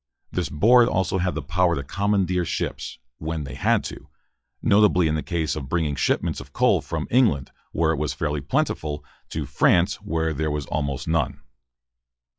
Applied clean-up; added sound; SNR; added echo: classical method log-MMSE.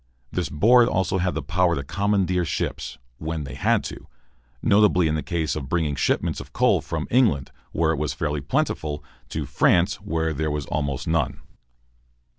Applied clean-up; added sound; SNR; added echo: none; Wind; 19 dB; none.